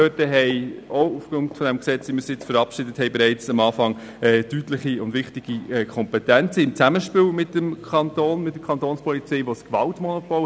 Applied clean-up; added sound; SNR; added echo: none; none; none; none.